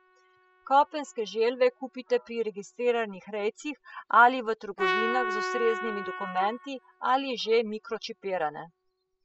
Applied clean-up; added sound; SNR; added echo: classical method spectral subtraction.